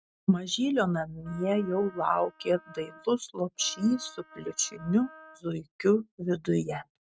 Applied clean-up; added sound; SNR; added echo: neural mask model RNNoise.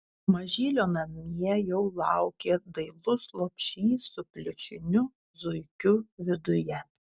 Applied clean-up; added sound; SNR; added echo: none; none; none; none.